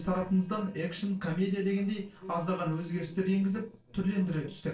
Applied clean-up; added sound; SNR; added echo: neural separator model SepFormer DNS4.